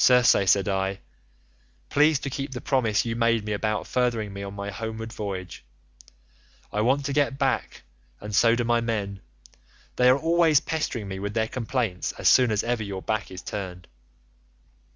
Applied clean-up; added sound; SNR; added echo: none; none; none; none.